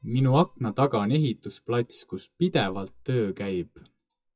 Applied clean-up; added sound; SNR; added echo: classical method WPE with log-MMSE.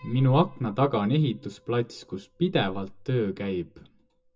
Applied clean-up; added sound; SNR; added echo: none; Piano; 20 dB; reverberation time 0.2 s.